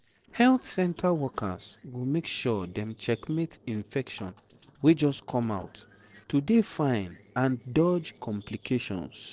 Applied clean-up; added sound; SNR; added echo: neural separator model SepFormer DNS4.